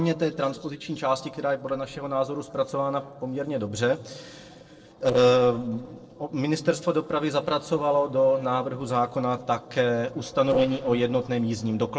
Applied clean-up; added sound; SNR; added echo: neural separator model SepFormer DNS4.